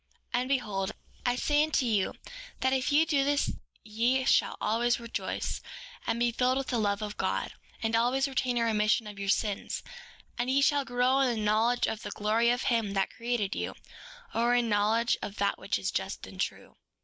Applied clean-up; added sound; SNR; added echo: neural mask model Resemble Enhance denoiser.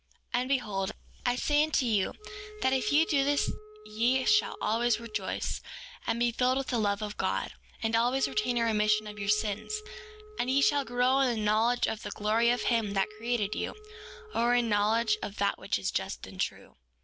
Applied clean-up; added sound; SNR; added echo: none; Wind instrument, woodwind instrument; 18 dB; none.